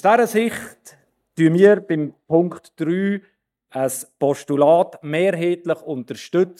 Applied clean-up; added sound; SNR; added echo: neural mask model DeepFilterNet 3.